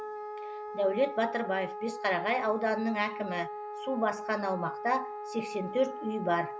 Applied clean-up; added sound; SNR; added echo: none; Wind instrument, woodwind instrument; 8 dB; none.